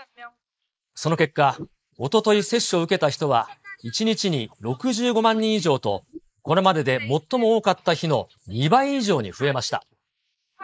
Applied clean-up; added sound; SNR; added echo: neural mask model Resemble Enhance denoiser.